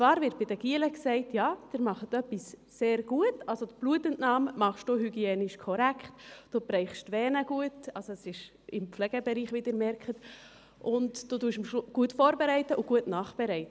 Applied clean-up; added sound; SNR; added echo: none; none; none; none.